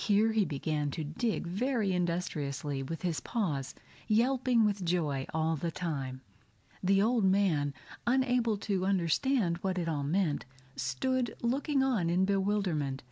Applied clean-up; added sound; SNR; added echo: none; none; none; none.